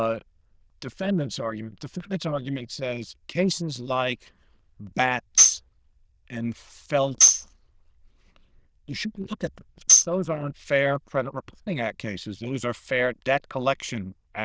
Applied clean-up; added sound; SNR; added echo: neural diffusion model UNIVERSE++.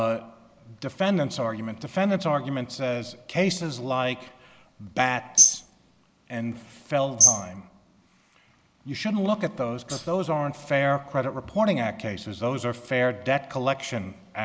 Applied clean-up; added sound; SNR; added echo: neural mask model Resemble Enhance denoiser.